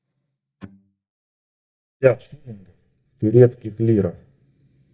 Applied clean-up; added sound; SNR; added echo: neural mask model DeepFilterNet 3.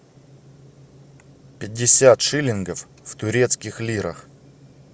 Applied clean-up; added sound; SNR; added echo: none; none; none; none.